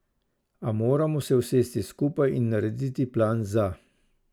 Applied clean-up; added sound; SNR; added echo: none; none; none; none.